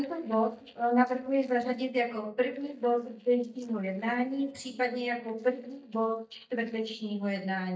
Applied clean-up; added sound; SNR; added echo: neural mask model DeepFilterNet 3.